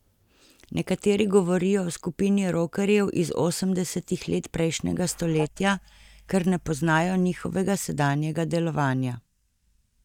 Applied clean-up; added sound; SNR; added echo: neural mask model DeepFilterNet 3.